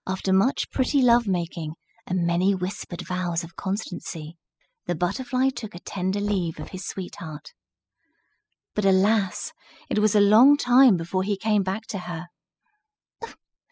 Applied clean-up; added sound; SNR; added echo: classical method spectral subtraction.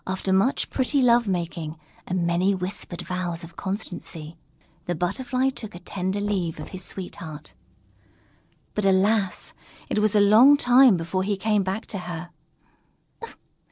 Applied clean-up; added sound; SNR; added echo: neural separator model SepFormer DNS4.